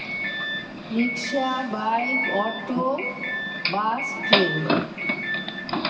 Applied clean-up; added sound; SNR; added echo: none; Doorbell; 0 dB; reverberation time 2.6 s.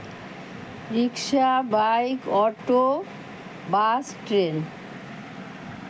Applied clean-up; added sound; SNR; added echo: none; none; none; none.